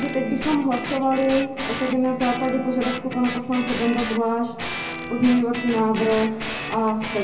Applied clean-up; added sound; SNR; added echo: none; Guitar; 9 dB; reverberation time 0.4 s.